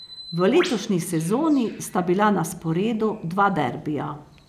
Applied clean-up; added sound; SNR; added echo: none; Bird; 18 dB; none.